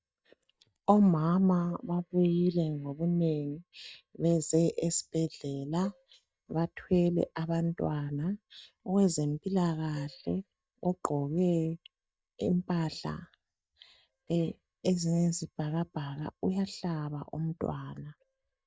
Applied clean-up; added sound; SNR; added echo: neural mask model DeepFilterNet 3.